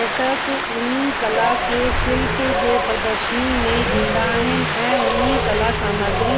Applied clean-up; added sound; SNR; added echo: none; Wind; -2 dB; none.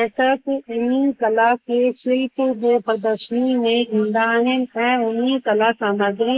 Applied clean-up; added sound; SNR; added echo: neural mask model Resemble Enhance denoiser.